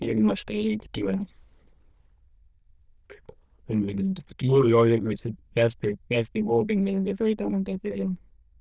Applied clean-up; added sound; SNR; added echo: neural diffusion model UNIVERSE++.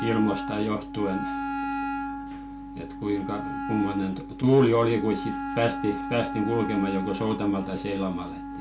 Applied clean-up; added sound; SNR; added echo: none; Wind instrument, woodwind instrument; 6 dB; none.